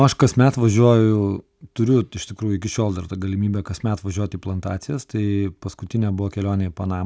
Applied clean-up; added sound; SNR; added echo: none; none; none; none.